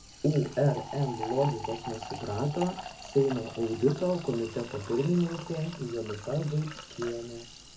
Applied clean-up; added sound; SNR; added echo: none; Fill (with liquid); 12 dB; reverberation time 0.3 s.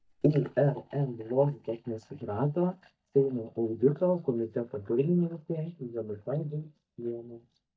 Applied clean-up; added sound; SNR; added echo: neural mask model DeepFilterNet 3.